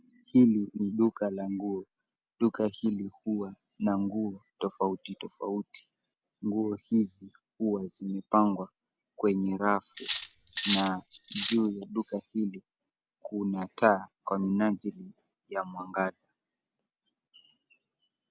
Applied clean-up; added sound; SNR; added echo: none; Cutlery, silverware; -3 dB; none.